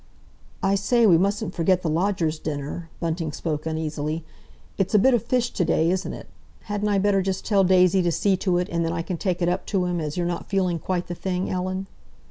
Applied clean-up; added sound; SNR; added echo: none; none; none; none.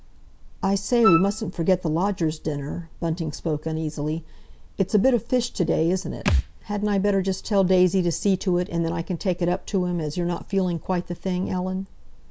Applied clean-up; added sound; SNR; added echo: none; Wind instrument, woodwind instrument + Thump, thud; 4 dB; none.